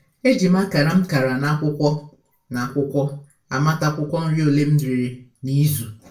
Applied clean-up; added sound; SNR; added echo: none; none; none; reverberation time 0.3 s.